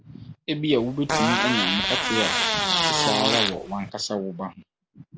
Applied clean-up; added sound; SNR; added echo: none; Fart; -4 dB; none.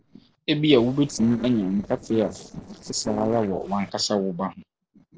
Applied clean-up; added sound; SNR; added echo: neural separator model SepFormer DNS4.